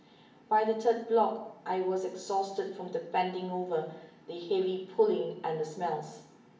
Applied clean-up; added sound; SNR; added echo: none; none; none; reverberation time 0.6 s.